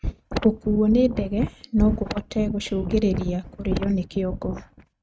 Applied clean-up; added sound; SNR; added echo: neural mask model RNNoise.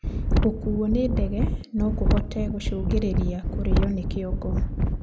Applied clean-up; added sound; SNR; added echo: none; Wind; -4 dB; none.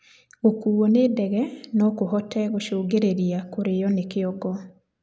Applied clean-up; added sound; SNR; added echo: none; none; none; none.